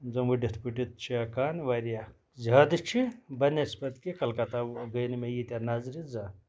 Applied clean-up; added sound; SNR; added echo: neural mask model Resemble Enhance denoiser.